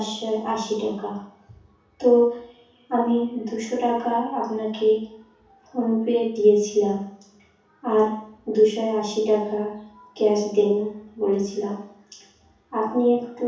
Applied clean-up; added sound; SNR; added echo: none; none; none; reverberation time 0.6 s.